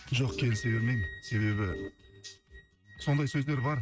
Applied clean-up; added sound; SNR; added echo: neural mask model RNNoise.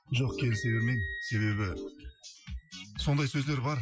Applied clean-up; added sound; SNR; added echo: classical method Wiener filter.